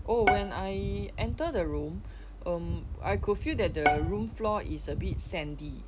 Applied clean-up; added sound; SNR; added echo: none; Bowed string instrument; 3 dB; none.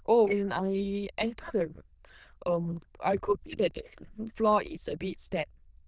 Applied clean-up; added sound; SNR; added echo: neural diffusion model UNIVERSE++.